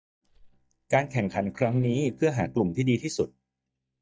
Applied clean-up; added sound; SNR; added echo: neural mask model DeepFilterNet 3.